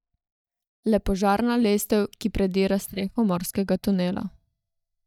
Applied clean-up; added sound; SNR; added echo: neural mask model DeepFilterNet 3.